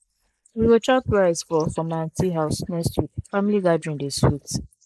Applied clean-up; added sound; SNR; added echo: neural mask model Resemble Enhance denoiser.